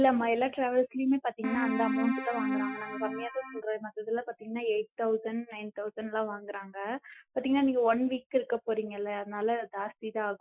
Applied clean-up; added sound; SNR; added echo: classical method Wiener filter.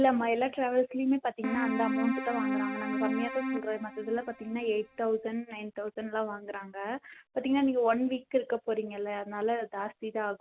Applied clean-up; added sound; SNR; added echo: none; Keyboard (musical); 3 dB; none.